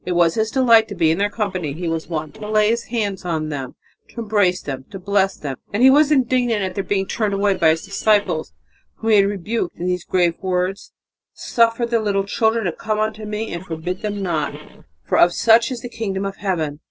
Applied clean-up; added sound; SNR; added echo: neural separator model SepFormer DNS4.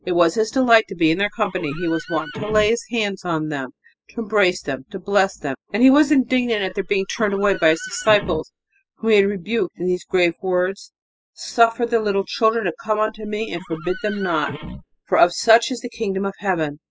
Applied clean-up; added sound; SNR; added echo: classical method spectral subtraction.